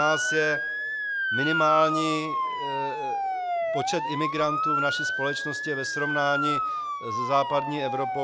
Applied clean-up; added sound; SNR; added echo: none; Motor vehicle (road) / Siren; -1 dB; none.